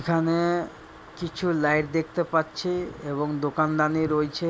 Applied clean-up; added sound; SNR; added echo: none; none; none; none.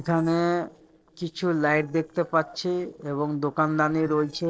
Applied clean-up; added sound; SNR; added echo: neural separator model SepFormer DNS4.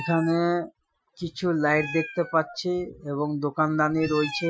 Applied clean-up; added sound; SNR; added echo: classical method Wiener filter.